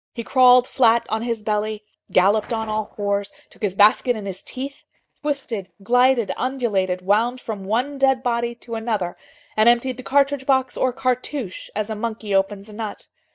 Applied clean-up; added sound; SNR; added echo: neural mask model DeepFilterNet 3.